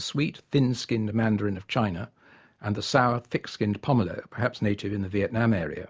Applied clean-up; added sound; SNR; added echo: none; none; none; none.